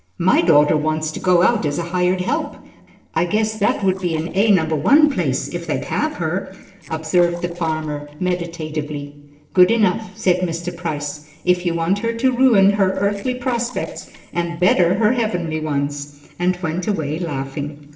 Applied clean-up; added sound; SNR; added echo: neural separator model SepFormer DNS4.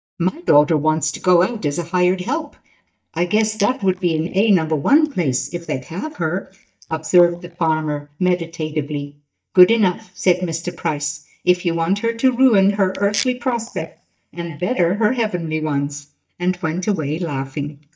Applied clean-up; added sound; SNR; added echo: neural mask model DeepFilterNet 3.